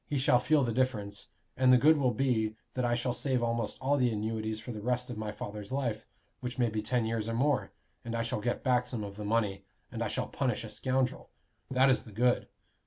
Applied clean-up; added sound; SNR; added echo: none; none; none; none.